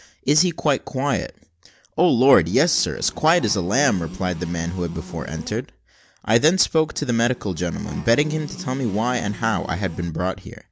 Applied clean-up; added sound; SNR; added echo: none; Buzz; 16 dB; none.